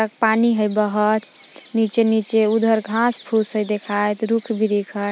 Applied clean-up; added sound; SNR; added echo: none; none; none; none.